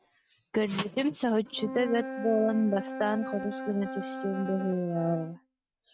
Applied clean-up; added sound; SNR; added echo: neural mask model RNNoise.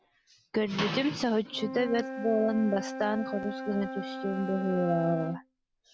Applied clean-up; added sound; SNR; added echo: none; Wind instrument, woodwind instrument; 9 dB; none.